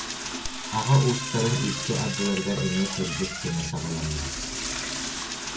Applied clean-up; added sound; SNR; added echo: none; Toilet flush / Door; 4 dB; reverberation time 0.2 s.